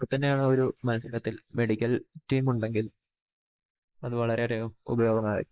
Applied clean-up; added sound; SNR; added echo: neural mask model Resemble Enhance denoiser.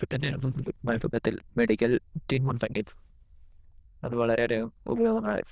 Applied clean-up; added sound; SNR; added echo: neural diffusion model UNIVERSE++.